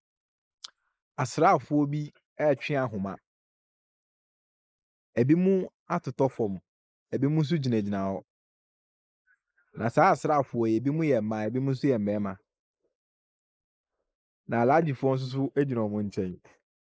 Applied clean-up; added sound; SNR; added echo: neural mask model Resemble Enhance denoiser.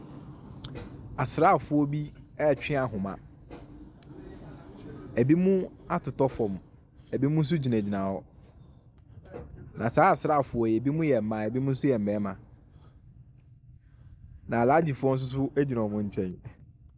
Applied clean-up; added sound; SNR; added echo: none; none; none; none.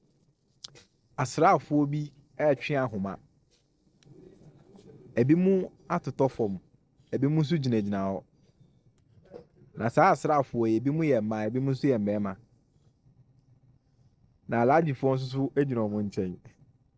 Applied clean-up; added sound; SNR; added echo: neural separator model SepFormer DNS4.